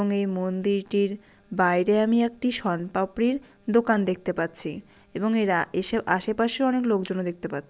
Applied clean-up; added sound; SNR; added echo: none; none; none; none.